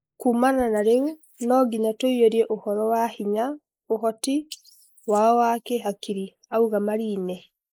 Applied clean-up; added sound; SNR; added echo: neural mask model Resemble Enhance denoiser.